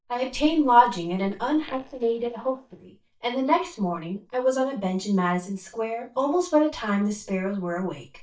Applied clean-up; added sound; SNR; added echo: neural mask model DeepFilterNet 3.